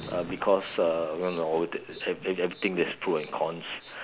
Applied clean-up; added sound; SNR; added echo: none; Thunder + Whoosh, swoosh, swish; 18 dB; none.